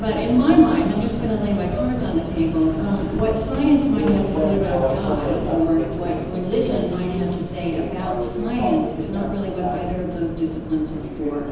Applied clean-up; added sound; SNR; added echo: none; Subway, metro, underground; 4 dB; reverberation time 1.1 s.